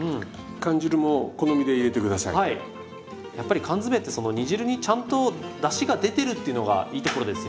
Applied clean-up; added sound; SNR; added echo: none; none; none; none.